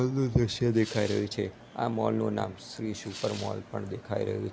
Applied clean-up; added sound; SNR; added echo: none; Tearing; 19 dB; none.